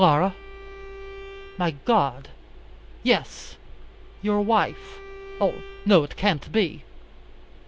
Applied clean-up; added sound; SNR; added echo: none; Bowed string instrument; 20 dB; none.